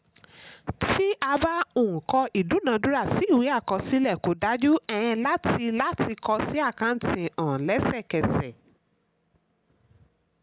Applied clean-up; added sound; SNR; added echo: none; none; none; none.